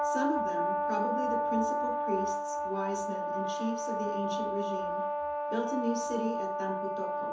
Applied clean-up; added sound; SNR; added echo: none; Brass instrument; -4 dB; reverberation time 0.6 s.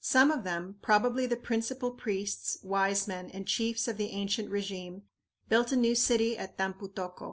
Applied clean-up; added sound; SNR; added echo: none; none; none; none.